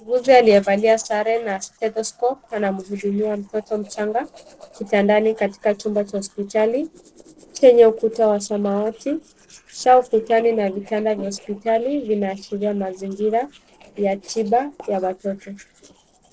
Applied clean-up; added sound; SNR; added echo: neural separator model SepFormer DNS4.